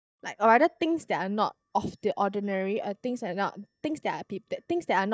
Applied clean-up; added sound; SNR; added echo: neural mask model DeepFilterNet 3.